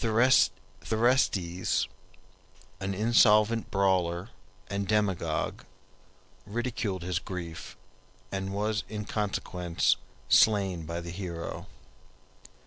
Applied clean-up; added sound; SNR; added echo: none; none; none; none.